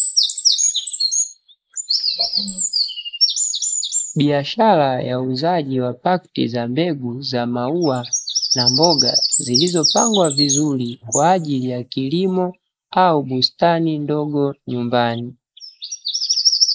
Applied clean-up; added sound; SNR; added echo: neural mask model Resemble Enhance denoiser.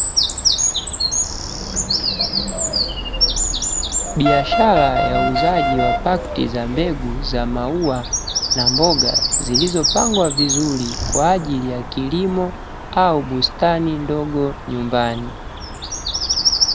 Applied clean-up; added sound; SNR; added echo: none; Bird vocalization, bird call, bird song + Wind instrument, woodwind instrument; 0 dB; none.